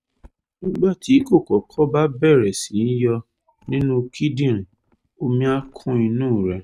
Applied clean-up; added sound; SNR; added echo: neural mask model RNNoise.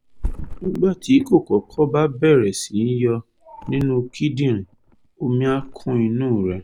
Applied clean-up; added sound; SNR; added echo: none; Thump, thud; 15 dB; none.